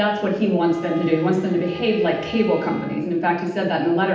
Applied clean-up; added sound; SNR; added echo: none; Bowed string instrument; 19 dB; reverberation time 0.8 s.